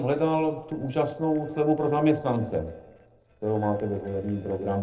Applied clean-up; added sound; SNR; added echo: neural separator model SepFormer DNS4.